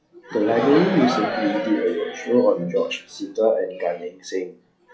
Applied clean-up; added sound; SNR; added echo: classical method log-MMSE.